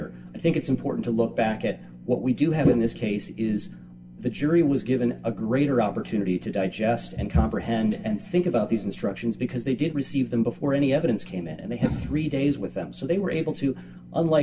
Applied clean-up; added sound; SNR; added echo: none; none; none; reverberation time 0.2 s.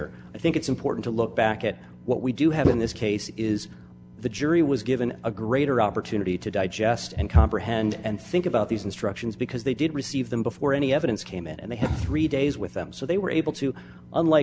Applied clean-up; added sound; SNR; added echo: none; none; none; none.